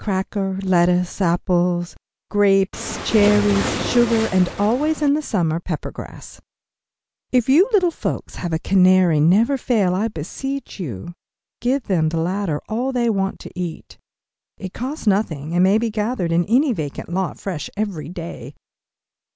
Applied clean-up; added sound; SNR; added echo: none; Waves, surf; 6 dB; none.